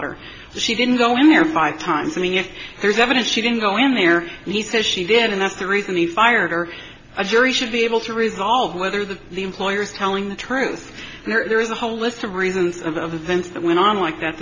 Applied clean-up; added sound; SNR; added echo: none; none; none; none.